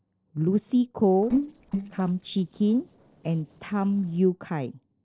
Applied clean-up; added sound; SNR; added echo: neural separator model SepFormer DNS4.